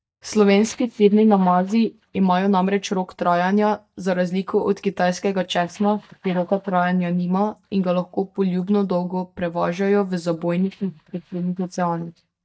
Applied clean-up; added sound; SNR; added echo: neural mask model DeepFilterNet 3.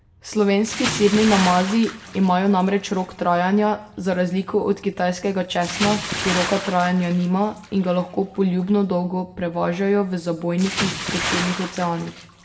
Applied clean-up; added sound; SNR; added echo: none; Bathtub (filling or washing) / Splash, splatter; 10 dB; reverberation time 0.9 s.